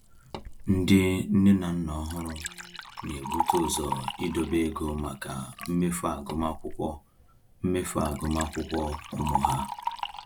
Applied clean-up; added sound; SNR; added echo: none; Liquid; 8 dB; none.